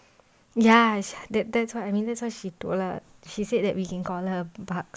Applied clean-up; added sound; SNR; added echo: none; none; none; none.